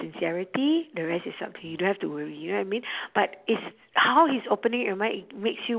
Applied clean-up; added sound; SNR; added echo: none; none; none; none.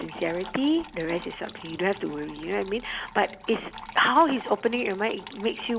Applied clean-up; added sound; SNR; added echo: none; Trickle, dribble / Water tap, faucet; 17 dB; none.